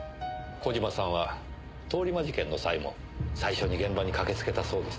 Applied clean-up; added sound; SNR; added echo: none; Aircraft; 12 dB; none.